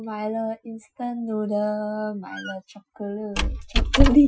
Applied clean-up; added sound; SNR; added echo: classical method Wiener filter.